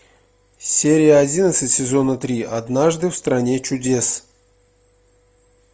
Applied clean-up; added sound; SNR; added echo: none; none; none; none.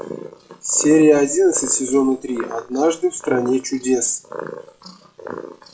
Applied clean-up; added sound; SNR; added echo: classical method WPE with log-MMSE.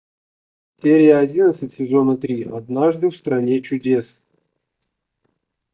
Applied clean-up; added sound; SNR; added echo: neural mask model DeepFilterNet 3.